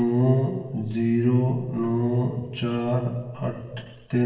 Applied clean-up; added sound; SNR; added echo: none; none; none; reverberation time 1.2 s.